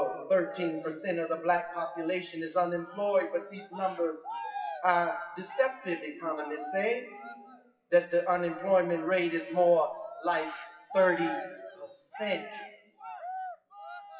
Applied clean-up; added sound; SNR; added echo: classical method WPE with log-MMSE.